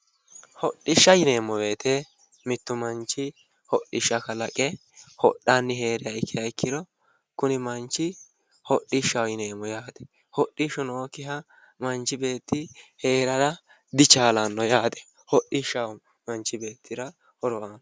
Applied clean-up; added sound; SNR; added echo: none; none; none; none.